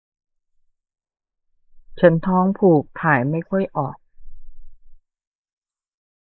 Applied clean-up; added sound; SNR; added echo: neural mask model Resemble Enhance denoiser.